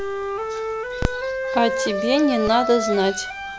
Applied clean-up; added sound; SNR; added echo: none; Wind instrument, woodwind instrument; 3 dB; none.